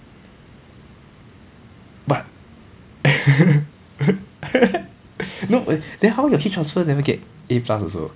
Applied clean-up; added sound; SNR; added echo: none; none; none; none.